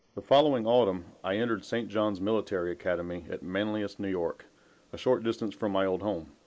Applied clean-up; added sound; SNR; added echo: neural mask model Resemble Enhance denoiser.